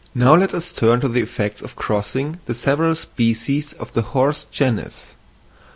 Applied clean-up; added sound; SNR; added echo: none; none; none; none.